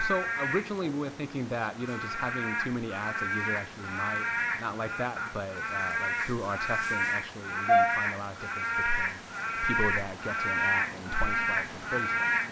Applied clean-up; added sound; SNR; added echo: none; Rain / Frog + Brass instrument; -4 dB; none.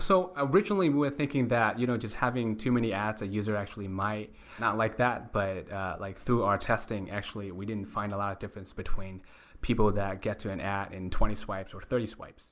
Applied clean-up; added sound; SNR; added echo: none; none; none; none.